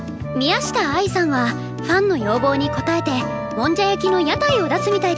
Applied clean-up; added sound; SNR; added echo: none; Wind instrument, woodwind instrument; 18 dB; none.